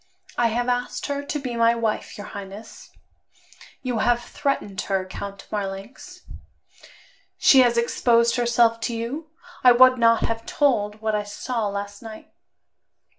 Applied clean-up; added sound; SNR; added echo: none; none; none; reverberation time 0.3 s.